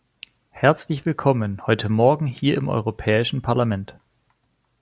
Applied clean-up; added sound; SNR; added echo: none; none; none; none.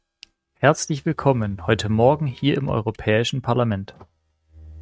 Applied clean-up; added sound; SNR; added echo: neural mask model RNNoise.